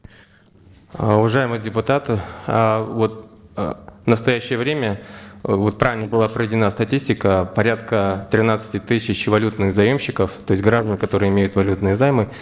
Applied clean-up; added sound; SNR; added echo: neural separator model SepFormer DNS4.